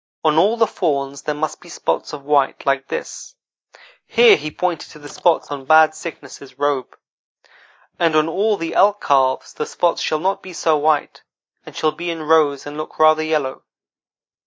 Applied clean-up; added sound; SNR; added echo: neural mask model DeepFilterNet 3.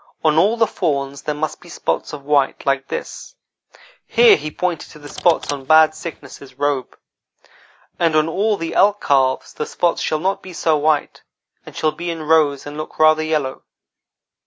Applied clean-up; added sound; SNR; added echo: none; Car; 19 dB; none.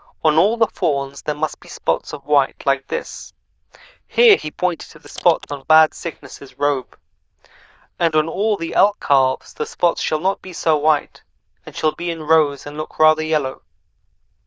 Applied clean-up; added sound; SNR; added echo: neural diffusion model UNIVERSE++.